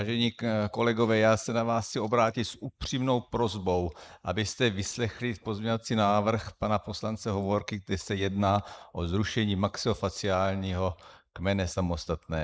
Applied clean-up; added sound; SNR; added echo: neural mask model Resemble Enhance denoiser.